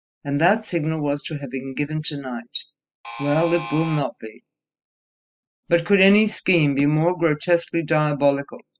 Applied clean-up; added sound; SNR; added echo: classical method spectral subtraction.